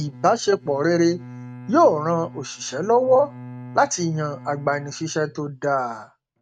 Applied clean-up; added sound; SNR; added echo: neural mask model RNNoise.